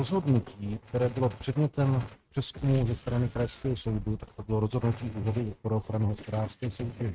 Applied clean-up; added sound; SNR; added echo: neural mask model RNNoise.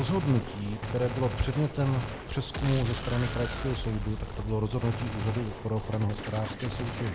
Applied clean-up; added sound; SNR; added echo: none; Gunshot, gunfire; 6 dB; none.